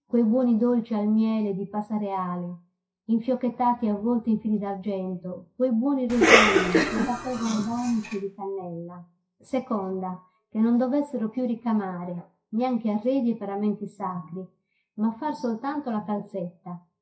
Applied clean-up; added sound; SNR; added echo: classical method WPE with log-MMSE.